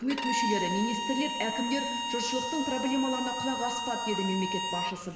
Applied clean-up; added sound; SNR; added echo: none; Bowed string instrument; 2 dB; reverberation time 2.8 s.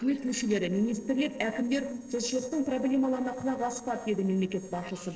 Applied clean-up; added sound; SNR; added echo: neural separator model SepFormer DNS4.